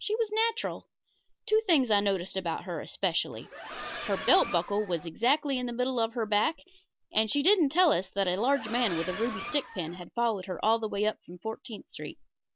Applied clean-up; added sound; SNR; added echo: none; Accelerating, revving, vroom; 10 dB; none.